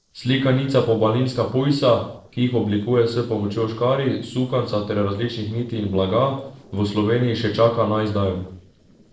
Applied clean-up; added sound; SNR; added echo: neural separator model SepFormer DNS4.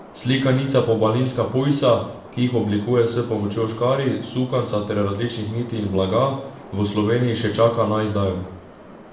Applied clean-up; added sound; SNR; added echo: none; Subway, metro, underground; 20 dB; reverberation time 0.6 s.